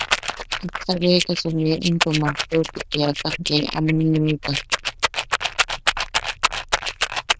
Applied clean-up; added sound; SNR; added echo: neural diffusion model UNIVERSE++.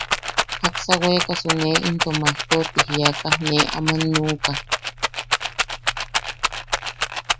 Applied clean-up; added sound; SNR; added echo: none; Rattle; -1 dB; none.